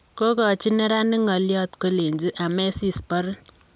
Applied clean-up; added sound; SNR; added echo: none; none; none; none.